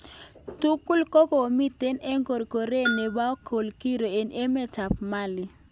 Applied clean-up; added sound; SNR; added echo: none; Bell; 10 dB; none.